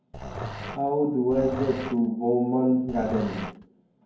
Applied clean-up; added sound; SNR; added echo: none; Growling; 11 dB; reverberation time 0.9 s.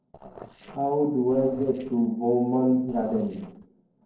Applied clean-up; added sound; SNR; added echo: neural separator model SepFormer DNS4.